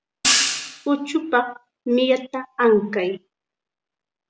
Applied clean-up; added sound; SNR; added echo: none; Hi-hat; 1 dB; none.